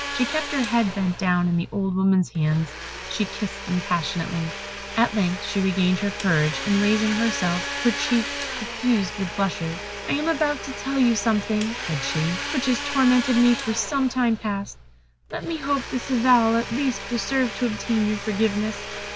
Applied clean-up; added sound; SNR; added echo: none; Domestic sounds, home sounds; 9 dB; none.